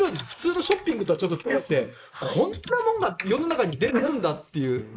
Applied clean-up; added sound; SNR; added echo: neural mask model Resemble Enhance denoiser.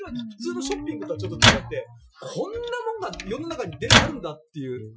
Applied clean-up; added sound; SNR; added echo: classical method Wiener filter.